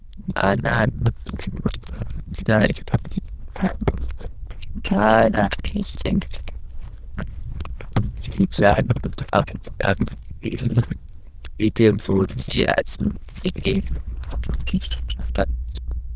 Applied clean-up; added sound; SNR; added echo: neural diffusion model UNIVERSE++.